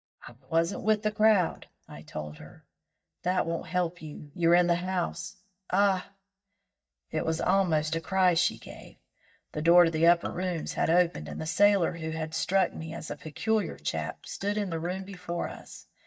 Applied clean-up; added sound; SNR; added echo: neural mask model DeepFilterNet 3.